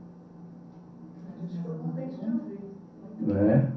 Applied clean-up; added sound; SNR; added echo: none; none; none; reverberation time 0.6 s.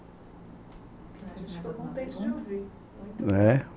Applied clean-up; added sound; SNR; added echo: none; none; none; none.